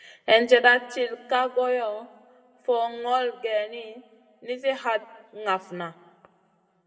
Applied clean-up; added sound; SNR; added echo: none; none; none; reverberation time 1.2 s.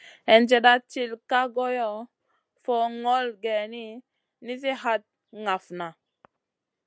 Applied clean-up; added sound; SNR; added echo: none; none; none; none.